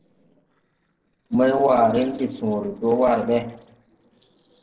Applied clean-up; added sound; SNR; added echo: neural separator model SepFormer DNS4.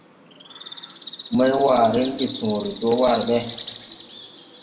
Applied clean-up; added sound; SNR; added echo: none; Bird; 15 dB; reverberation time 1.0 s.